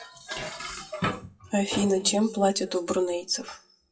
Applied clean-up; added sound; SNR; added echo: classical method WPE with log-MMSE.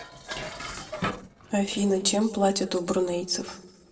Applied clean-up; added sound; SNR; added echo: neural separator model SepFormer DNS4.